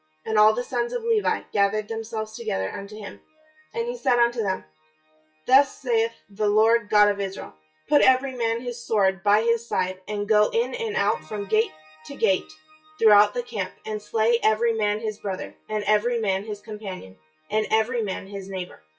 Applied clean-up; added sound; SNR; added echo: classical method WPE with log-MMSE.